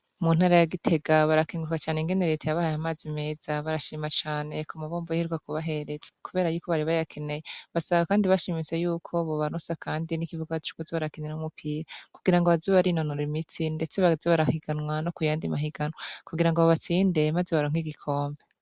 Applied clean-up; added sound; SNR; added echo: none; none; none; none.